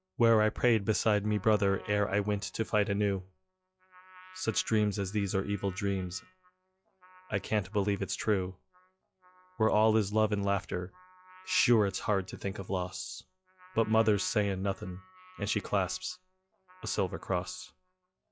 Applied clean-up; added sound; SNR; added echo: classical method log-MMSE.